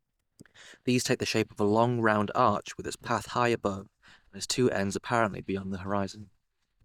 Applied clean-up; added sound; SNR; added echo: neural mask model DeepFilterNet 3.